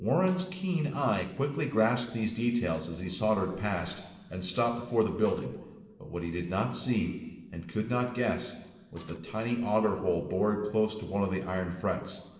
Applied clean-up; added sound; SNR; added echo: neural separator model SepFormer DNS4.